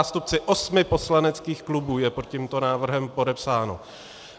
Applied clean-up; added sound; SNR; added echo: none; none; none; none.